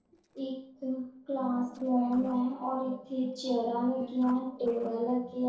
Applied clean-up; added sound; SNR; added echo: neural separator model SepFormer DNS4.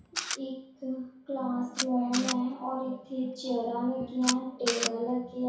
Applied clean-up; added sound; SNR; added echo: none; Camera; 7 dB; reverberation time 0.6 s.